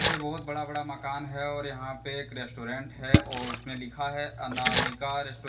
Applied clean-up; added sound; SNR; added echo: none; Splash, splatter; -3 dB; reverberation time 0.2 s.